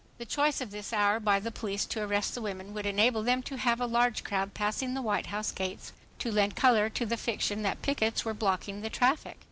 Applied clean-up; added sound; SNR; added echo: none; none; none; none.